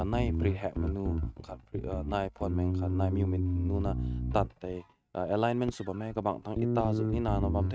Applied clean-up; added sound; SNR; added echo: neural mask model RNNoise.